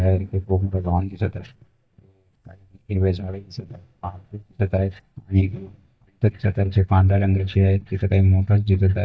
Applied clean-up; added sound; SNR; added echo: neural mask model DeepFilterNet 3.